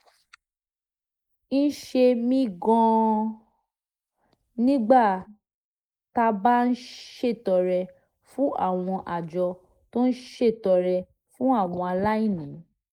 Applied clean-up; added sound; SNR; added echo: neural mask model Resemble Enhance denoiser.